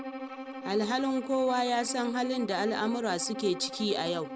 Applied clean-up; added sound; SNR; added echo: none; Bowed string instrument; 10 dB; none.